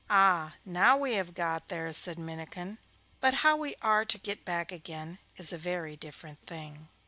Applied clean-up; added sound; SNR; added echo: none; none; none; none.